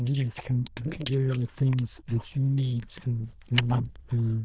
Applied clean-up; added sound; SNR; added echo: neural diffusion model UNIVERSE++.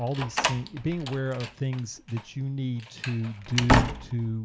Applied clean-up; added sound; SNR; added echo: none; Slam; 0 dB; none.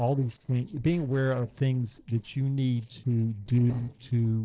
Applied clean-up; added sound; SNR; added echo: neural separator model SepFormer DNS4.